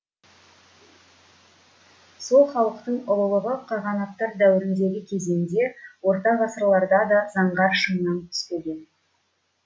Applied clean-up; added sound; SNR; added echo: none; none; none; none.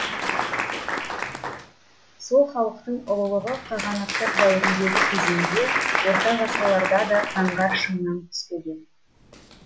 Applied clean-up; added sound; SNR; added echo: none; Applause; 2 dB; none.